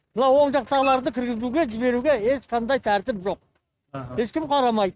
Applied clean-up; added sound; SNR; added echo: neural mask model RNNoise.